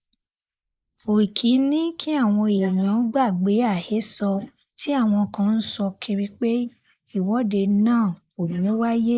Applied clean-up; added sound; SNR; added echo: neural mask model Resemble Enhance denoiser.